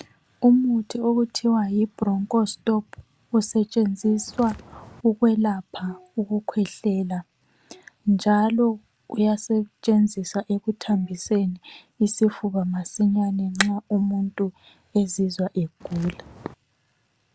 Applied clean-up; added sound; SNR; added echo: none; Walk, footsteps; 19 dB; none.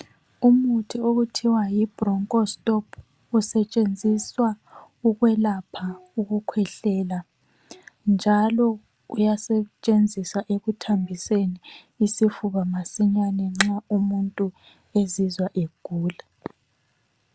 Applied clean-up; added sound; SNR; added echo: none; none; none; none.